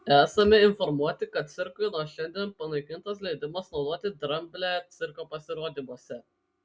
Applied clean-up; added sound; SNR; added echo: none; none; none; none.